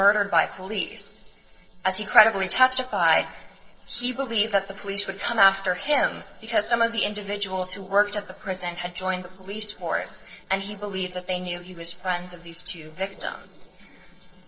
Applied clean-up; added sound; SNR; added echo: neural separator model SepFormer DNS4.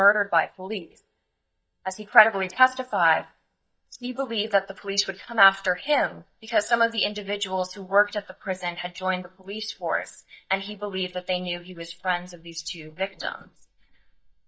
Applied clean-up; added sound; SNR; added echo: neural mask model DeepFilterNet 3.